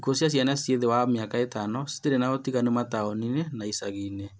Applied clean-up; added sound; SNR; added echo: none; none; none; none.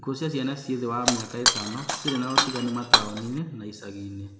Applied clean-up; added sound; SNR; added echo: none; Shatter; -5 dB; reverberation time 2.0 s.